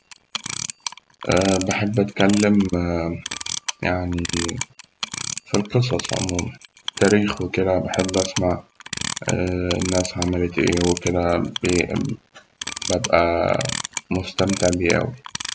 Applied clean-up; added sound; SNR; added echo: none; Clock; 9 dB; none.